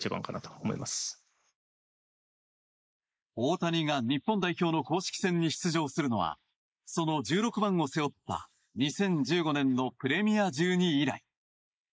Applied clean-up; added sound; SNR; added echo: neural mask model Resemble Enhance denoiser.